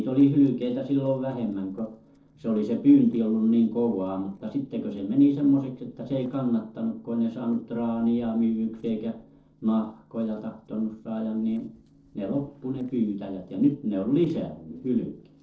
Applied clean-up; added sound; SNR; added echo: neural separator model SepFormer DNS4.